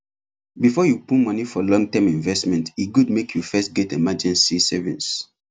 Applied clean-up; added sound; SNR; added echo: none; none; none; none.